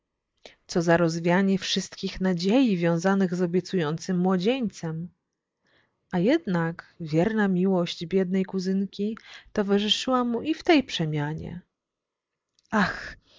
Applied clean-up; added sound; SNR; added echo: neural mask model Resemble Enhance denoiser.